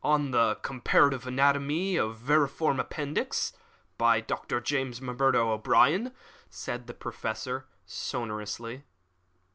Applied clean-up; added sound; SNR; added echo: none; none; none; none.